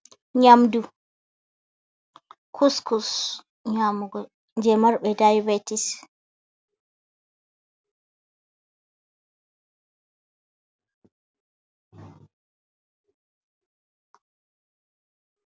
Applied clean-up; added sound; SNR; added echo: none; none; none; none.